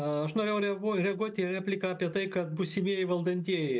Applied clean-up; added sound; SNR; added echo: none; none; none; none.